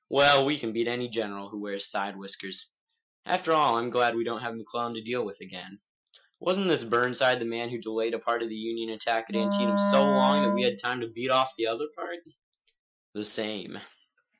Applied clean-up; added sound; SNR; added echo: classical method Wiener filter.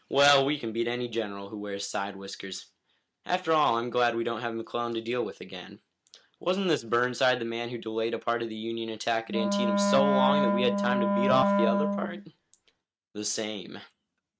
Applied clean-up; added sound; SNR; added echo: neural mask model RNNoise.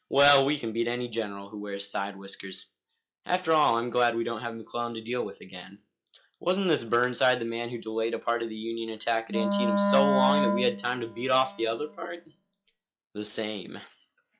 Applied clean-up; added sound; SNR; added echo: classical method log-MMSE.